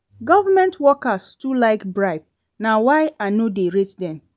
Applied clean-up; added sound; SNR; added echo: none; none; none; none.